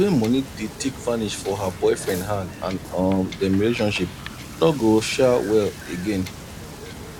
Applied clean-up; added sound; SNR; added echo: none; Wind / Boat, Water vehicle; 13 dB; none.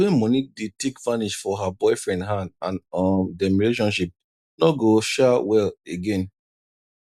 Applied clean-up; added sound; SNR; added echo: none; none; none; none.